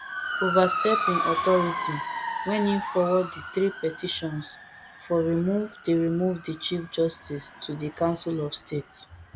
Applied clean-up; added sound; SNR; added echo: none; Motor vehicle (road) / Siren; 6 dB; none.